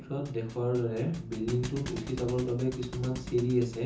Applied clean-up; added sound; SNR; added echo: none; Thump, thud; 12 dB; reverberation time 0.6 s.